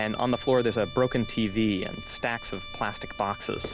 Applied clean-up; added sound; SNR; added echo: none; Trumpet; 15 dB; none.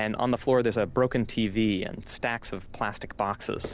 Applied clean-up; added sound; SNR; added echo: none; none; none; none.